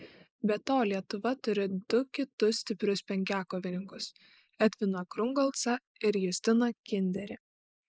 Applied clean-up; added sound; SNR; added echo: neural mask model Resemble Enhance denoiser.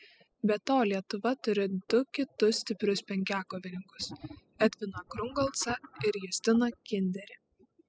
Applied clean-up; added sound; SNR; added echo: classical method spectral subtraction.